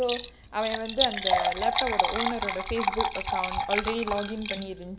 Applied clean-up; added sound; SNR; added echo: none; Liquid; -2 dB; none.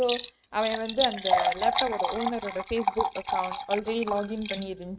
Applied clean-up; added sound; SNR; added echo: neural mask model RNNoise.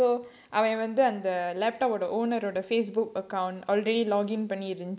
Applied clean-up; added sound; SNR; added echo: none; none; none; none.